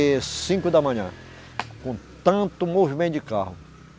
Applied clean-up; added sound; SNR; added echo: none; none; none; none.